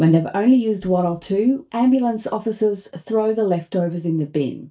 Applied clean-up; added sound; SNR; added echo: neural mask model DeepFilterNet 3.